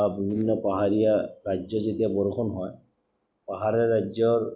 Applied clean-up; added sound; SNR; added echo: neural mask model Resemble Enhance denoiser.